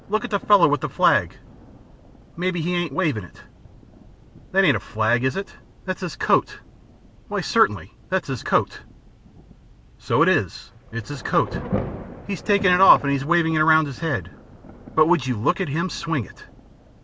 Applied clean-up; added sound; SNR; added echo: none; Thunder / Rain; 15 dB; none.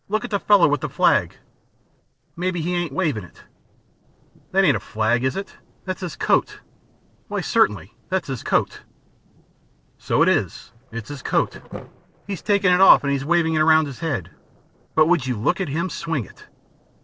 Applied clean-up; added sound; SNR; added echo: neural separator model SepFormer DNS4.